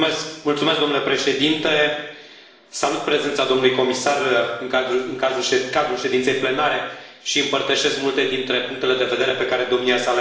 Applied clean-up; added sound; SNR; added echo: none; none; none; reverberation time 0.9 s.